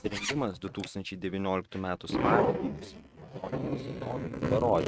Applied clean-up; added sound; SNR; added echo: neural mask model RNNoise.